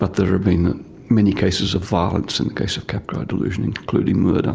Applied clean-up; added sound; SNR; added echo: none; none; none; none.